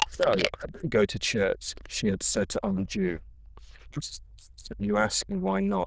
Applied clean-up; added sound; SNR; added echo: neural diffusion model UNIVERSE++.